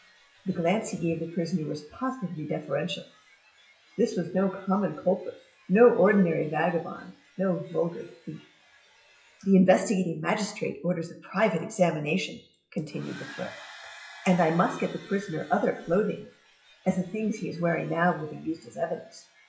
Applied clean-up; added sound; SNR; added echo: classical method WPE with log-MMSE.